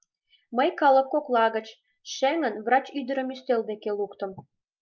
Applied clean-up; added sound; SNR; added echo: none; none; none; none.